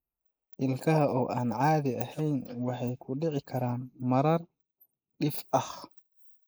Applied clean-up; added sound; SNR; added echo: neural mask model Resemble Enhance denoiser.